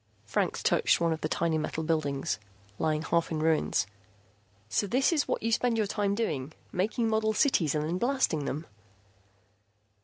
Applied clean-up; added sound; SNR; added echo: none; none; none; none.